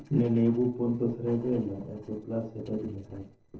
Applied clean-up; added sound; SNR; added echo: neural separator model SepFormer DNS4.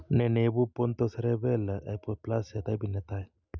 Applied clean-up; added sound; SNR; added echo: none; none; none; none.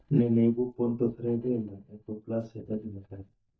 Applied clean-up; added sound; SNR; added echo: neural mask model DeepFilterNet 3.